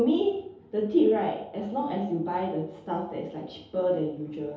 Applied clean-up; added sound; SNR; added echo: none; none; none; reverberation time 0.8 s.